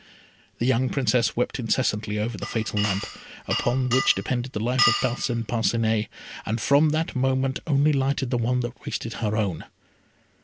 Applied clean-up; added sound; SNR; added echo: none; Glass; 5 dB; none.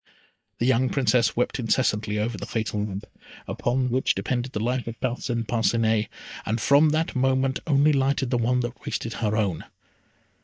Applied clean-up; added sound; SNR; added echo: neural mask model DeepFilterNet 3.